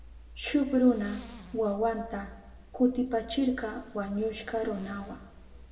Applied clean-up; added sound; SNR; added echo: none; Zipper (clothing); 17 dB; reverberation time 0.9 s.